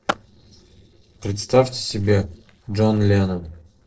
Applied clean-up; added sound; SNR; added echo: neural separator model SepFormer DNS4.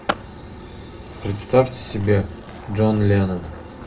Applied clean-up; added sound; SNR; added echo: none; Skateboard; 14 dB; reverberation time 0.2 s.